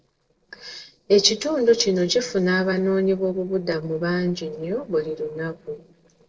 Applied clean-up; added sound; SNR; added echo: neural separator model SepFormer DNS4.